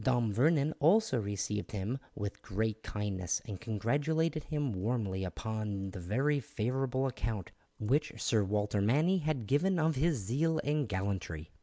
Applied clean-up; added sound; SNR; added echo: none; none; none; none.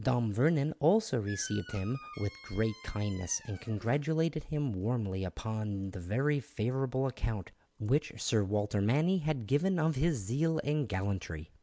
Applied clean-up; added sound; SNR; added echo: none; Squeak; 18 dB; none.